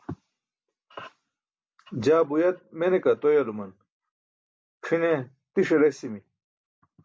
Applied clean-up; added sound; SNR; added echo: none; none; none; none.